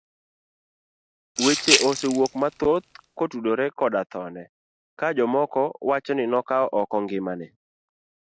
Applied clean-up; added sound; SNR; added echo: none; Rattle (instrument); 1 dB; none.